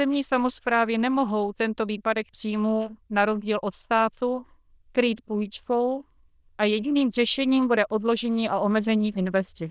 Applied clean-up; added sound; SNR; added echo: neural diffusion model UNIVERSE++.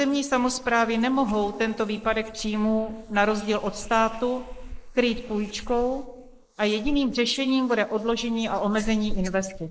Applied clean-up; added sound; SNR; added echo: neural mask model Resemble Enhance denoiser.